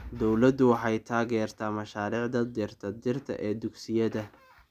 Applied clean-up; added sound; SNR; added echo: none; none; none; none.